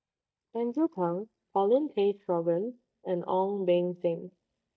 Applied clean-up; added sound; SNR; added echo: neural mask model DeepFilterNet 3.